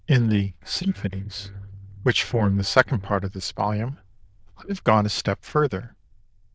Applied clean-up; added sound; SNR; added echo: neural diffusion model UNIVERSE++.